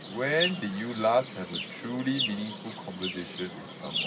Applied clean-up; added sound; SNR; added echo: none; Chirp, tweet; 5 dB; reverberation time 0.4 s.